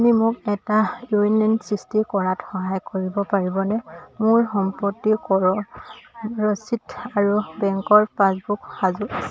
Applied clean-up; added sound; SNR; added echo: none; none; none; none.